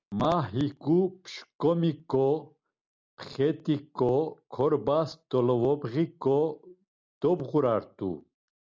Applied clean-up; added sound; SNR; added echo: none; none; none; none.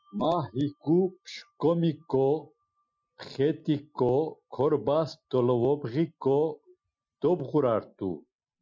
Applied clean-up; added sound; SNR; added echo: classical method Wiener filter.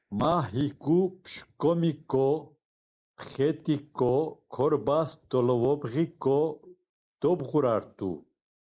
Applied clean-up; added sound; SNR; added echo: neural mask model Resemble Enhance denoiser.